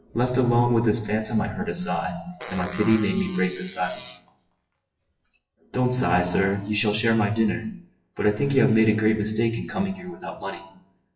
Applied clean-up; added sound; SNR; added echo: classical method WPE with log-MMSE.